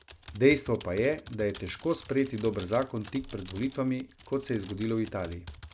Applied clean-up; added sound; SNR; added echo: none; Typing; 18 dB; none.